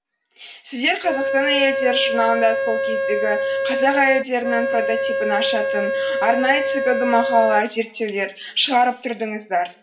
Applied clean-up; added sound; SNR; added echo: none; Organ; 0 dB; reverberation time 0.5 s.